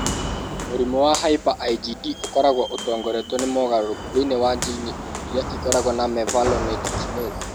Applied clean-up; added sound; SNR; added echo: none; Walk, footsteps; 6 dB; none.